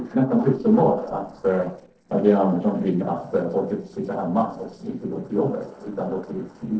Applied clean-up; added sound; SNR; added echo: neural separator model SepFormer DNS4.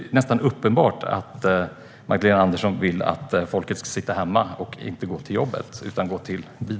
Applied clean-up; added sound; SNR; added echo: none; none; none; none.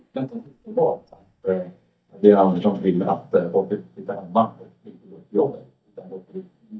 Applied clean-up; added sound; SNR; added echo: neural mask model DeepFilterNet 3.